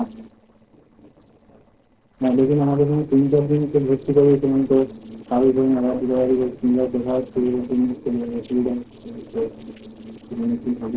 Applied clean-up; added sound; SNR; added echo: neural separator model SepFormer DNS4.